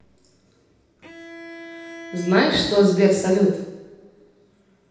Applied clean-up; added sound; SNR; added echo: none; Bowed string instrument; 18 dB; reverberation time 0.9 s.